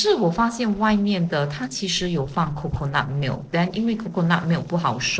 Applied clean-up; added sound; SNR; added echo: neural separator model SepFormer DNS4.